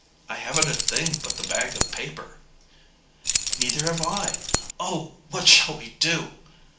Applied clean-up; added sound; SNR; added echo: none; Keys jangling; -1 dB; reverberation time 0.4 s.